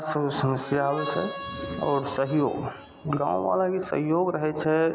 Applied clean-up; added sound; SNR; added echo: none; Harmonica; 13 dB; none.